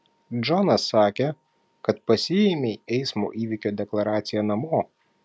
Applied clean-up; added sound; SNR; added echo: none; none; none; none.